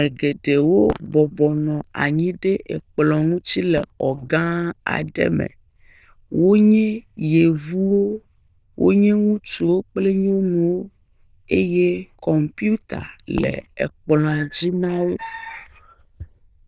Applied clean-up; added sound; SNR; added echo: neural diffusion model UNIVERSE++.